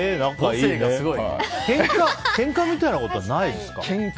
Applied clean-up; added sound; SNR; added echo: none; none; none; none.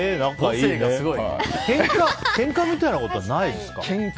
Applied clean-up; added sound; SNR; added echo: none; Fart; 14 dB; none.